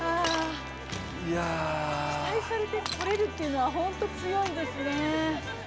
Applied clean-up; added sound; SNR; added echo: none; Shatter; 14 dB; none.